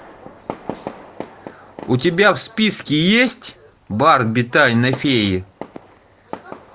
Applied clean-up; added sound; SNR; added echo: none; Fireworks; 17 dB; none.